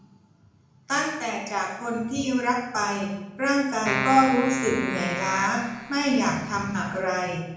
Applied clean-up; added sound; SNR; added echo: none; Keyboard (musical); 6 dB; reverberation time 0.9 s.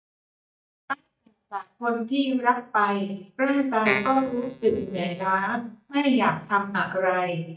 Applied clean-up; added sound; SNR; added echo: neural mask model DeepFilterNet 3.